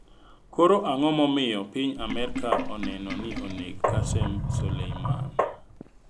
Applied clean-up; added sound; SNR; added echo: none; Tap + Sink (filling or washing); 2 dB; none.